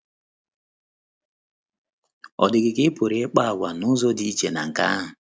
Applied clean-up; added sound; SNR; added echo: none; none; none; none.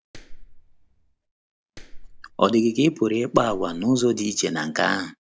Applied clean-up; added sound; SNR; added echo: none; Clapping; 16 dB; none.